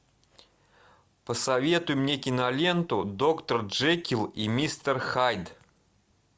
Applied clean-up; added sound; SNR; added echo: none; none; none; none.